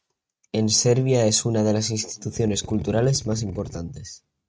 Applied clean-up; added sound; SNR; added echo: neural mask model RNNoise.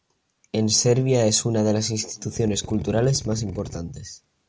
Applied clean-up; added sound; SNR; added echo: none; Drill; 14 dB; none.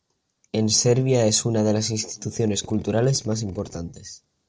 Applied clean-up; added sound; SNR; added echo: neural separator model SepFormer DNS4.